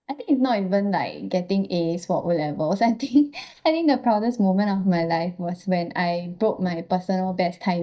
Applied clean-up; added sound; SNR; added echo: neural mask model DeepFilterNet 3.